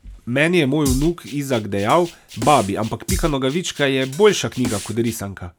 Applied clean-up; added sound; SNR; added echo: none; Drum kit; 10 dB; none.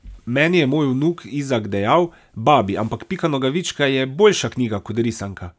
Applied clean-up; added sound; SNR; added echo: none; none; none; none.